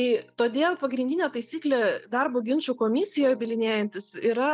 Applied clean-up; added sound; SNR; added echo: neural mask model DeepFilterNet 3.